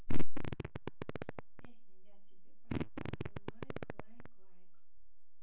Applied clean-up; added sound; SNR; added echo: none; Fart; 14 dB; reverberation time 0.3 s.